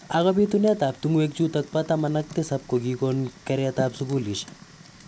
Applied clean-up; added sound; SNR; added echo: none; Fire; 19 dB; none.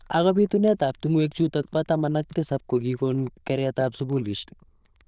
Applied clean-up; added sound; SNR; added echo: neural diffusion model UNIVERSE++.